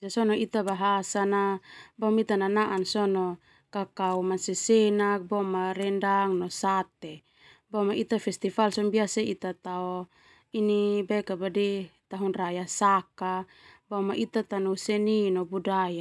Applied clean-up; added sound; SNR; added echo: none; none; none; none.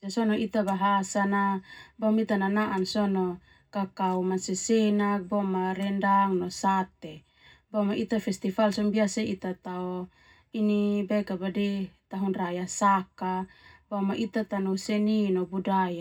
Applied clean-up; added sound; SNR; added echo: none; none; none; reverberation time 0.4 s.